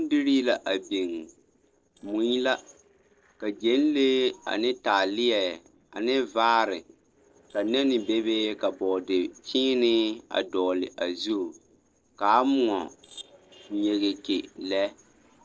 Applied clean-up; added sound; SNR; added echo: neural separator model SepFormer DNS4.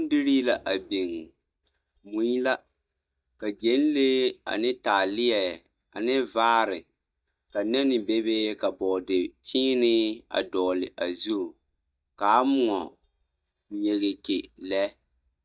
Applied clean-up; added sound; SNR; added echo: neural mask model DeepFilterNet 3.